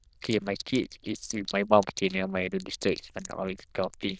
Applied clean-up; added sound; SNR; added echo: neural diffusion model UNIVERSE++.